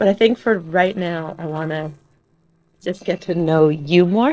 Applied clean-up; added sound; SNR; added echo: neural separator model SepFormer DNS4.